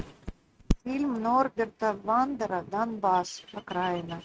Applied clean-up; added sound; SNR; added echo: neural mask model RNNoise.